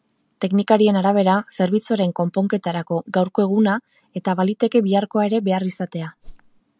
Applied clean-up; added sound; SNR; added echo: none; Whoosh, swoosh, swish; 20 dB; none.